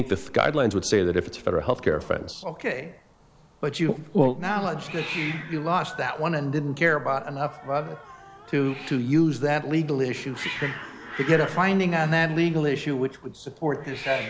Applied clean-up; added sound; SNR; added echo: none; Hiss; 15 dB; none.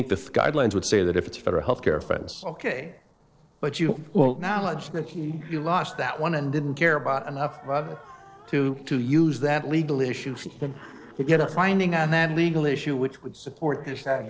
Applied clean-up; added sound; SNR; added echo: neural separator model SepFormer DNS4.